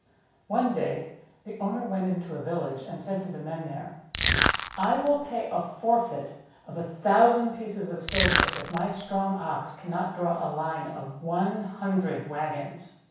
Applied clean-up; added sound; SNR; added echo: none; Crushing; -2 dB; reverberation time 0.7 s.